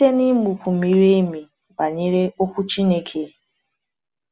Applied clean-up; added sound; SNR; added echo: none; none; none; none.